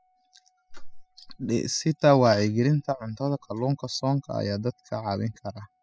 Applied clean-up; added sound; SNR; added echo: classical method spectral subtraction.